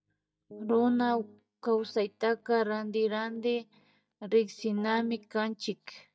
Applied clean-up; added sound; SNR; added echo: neural mask model DeepFilterNet 3.